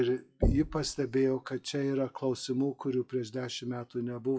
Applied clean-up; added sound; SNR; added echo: classical method WPE with log-MMSE.